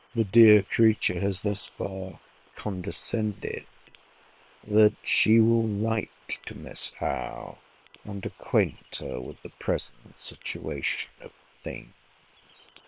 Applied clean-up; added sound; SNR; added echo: neural separator model SepFormer WHAM!.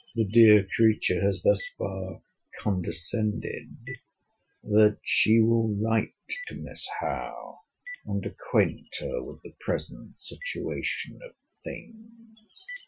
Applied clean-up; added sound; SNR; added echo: classical method Wiener filter.